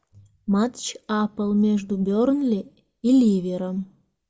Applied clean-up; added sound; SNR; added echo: none; none; none; none.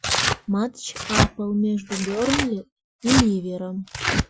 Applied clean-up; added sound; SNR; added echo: classical method Wiener filter.